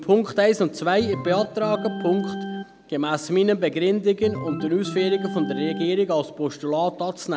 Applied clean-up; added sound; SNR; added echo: none; Organ; 10 dB; none.